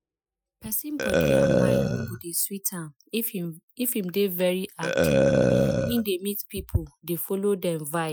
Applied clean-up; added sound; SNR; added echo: classical method Wiener filter.